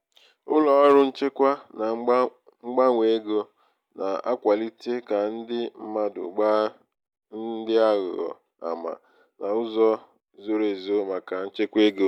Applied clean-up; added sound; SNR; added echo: none; none; none; none.